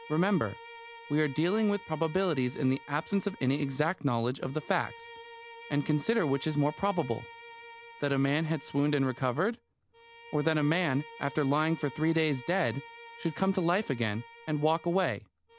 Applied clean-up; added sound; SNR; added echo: none; Bowed string instrument; 18 dB; none.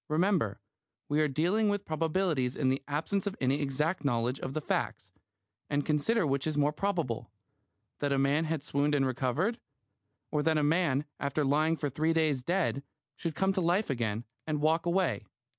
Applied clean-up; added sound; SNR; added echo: none; none; none; none.